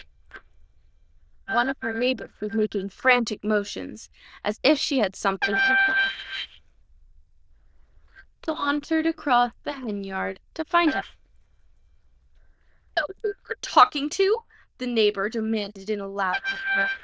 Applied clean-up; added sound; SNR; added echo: neural diffusion model UNIVERSE++.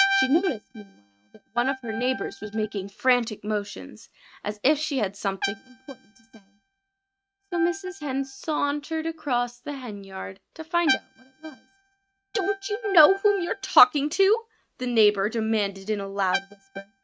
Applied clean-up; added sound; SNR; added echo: neural mask model RNNoise.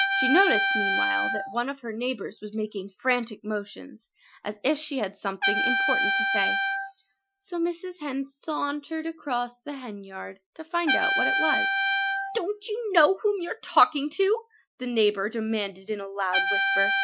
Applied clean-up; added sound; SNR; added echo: classical method Wiener filter.